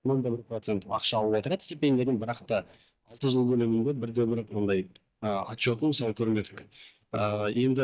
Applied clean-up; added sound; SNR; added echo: neural mask model DeepFilterNet 3.